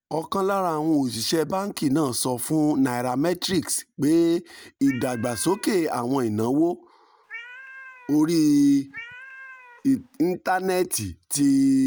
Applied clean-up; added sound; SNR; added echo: none; Cat; 20 dB; none.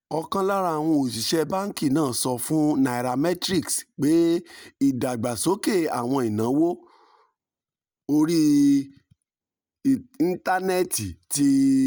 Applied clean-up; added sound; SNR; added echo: none; none; none; none.